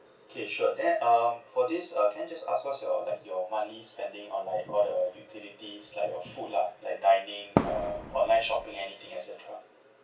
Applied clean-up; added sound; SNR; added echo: none; Fireworks; 2 dB; reverberation time 0.2 s.